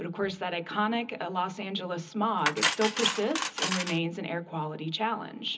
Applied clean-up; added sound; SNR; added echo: none; Cutlery, silverware; 3 dB; reverberation time 0.4 s.